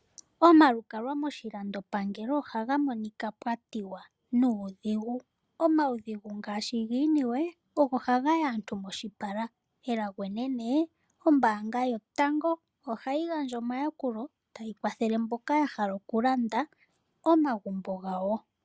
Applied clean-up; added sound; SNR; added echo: none; none; none; none.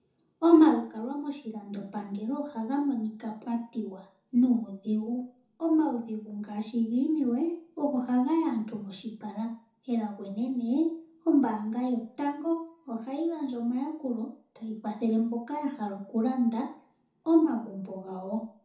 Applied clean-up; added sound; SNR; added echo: none; none; none; reverberation time 0.6 s.